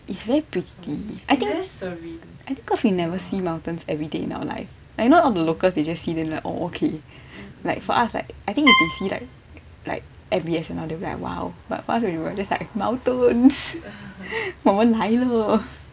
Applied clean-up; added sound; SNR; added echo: none; Trumpet; -3 dB; none.